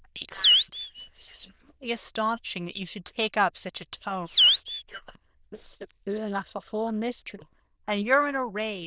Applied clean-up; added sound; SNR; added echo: neural diffusion model UNIVERSE++.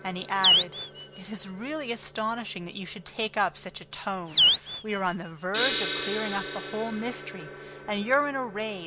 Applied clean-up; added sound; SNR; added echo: none; Gong + Animal; -1 dB; none.